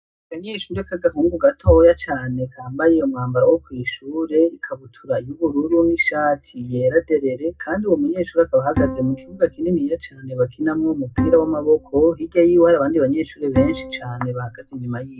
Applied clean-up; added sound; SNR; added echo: none; Bowed string instrument; 8 dB; reverberation time 0.2 s.